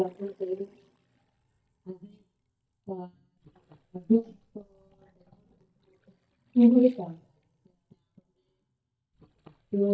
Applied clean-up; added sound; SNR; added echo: neural mask model DeepFilterNet 3.